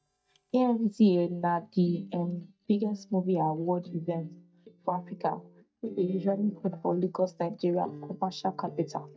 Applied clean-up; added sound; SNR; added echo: neural mask model DeepFilterNet 3.